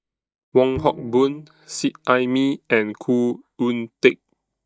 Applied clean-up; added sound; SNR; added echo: neural mask model DeepFilterNet 3.